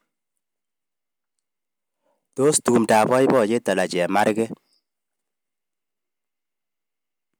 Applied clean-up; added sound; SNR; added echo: none; none; none; none.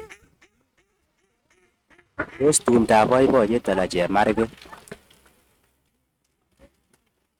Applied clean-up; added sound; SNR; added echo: neural mask model RNNoise.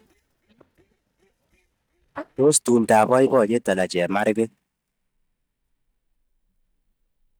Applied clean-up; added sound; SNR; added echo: neural mask model DeepFilterNet 3.